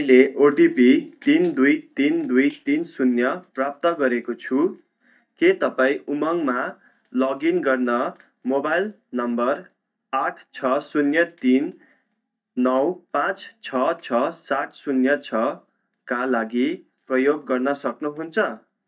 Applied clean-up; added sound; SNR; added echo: neural mask model DeepFilterNet 3.